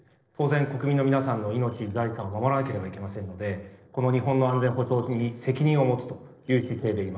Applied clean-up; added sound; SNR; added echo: neural separator model SepFormer DNS4.